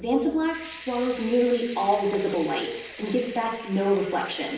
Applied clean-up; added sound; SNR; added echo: none; Sink (filling or washing) / Water tap, faucet / Liquid; 17 dB; reverberation time 0.8 s.